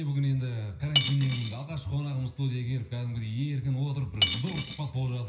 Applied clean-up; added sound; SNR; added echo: none; Cutlery, silverware / Dishes, pots, and pans; 0 dB; reverberation time 0.5 s.